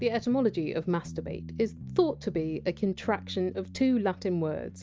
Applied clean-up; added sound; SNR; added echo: none; none; none; none.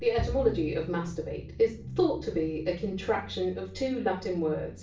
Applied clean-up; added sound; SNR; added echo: none; Bowed string instrument; 12 dB; reverberation time 0.3 s.